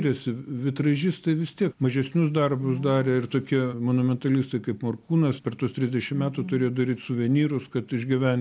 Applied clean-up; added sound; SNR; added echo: none; none; none; none.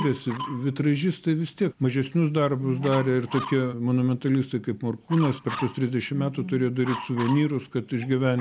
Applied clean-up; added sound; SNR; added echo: none; Dog; 15 dB; none.